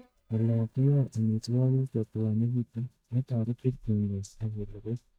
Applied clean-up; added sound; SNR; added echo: neural mask model DeepFilterNet 3.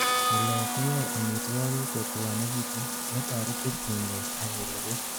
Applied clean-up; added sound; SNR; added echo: none; Bathtub (filling or washing) + Harmonica; -2 dB; none.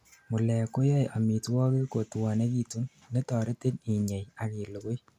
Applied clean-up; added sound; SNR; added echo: none; none; none; none.